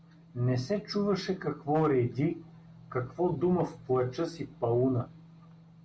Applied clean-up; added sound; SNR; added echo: none; none; none; none.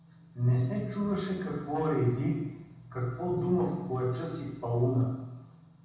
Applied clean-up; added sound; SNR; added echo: none; none; none; reverberation time 1.1 s.